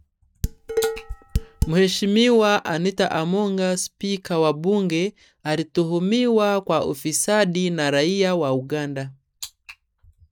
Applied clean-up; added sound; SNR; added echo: none; Dishes, pots, and pans; 5 dB; none.